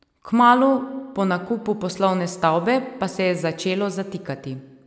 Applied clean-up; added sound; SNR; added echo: none; none; none; none.